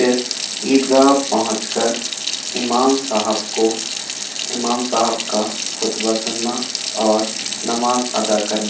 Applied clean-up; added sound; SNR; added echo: none; Sink (filling or washing) / Water tap, faucet; 5 dB; reverberation time 0.3 s.